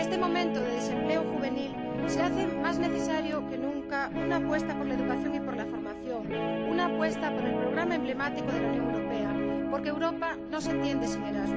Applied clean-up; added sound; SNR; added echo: none; Guitar; -3 dB; none.